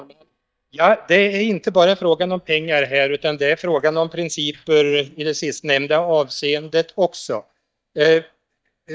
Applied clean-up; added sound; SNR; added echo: neural mask model DeepFilterNet 3.